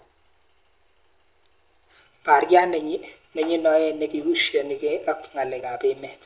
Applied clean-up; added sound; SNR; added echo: none; none; none; none.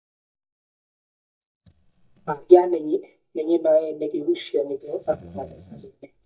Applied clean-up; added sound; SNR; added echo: neural mask model DeepFilterNet 3.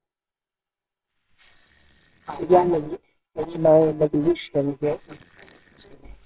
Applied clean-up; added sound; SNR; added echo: neural separator model SepFormer WHAMR!.